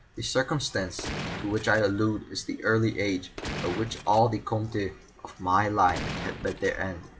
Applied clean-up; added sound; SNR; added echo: none; Gunshot, gunfire; 9 dB; none.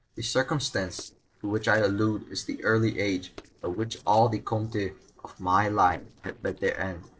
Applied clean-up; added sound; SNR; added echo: neural separator model SepFormer DNS4.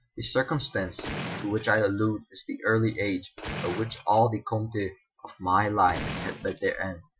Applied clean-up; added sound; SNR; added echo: classical method Wiener filter.